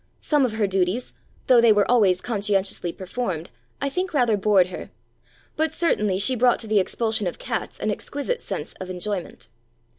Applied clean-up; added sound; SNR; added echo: none; none; none; none.